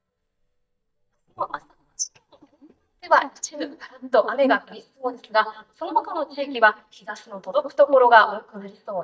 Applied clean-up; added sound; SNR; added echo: neural mask model DeepFilterNet 3.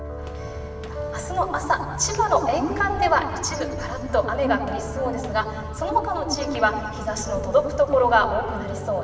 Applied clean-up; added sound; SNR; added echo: none; Walk, footsteps; 14 dB; reverberation time 2.0 s.